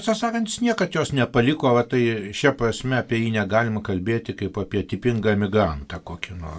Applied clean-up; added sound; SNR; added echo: none; none; none; none.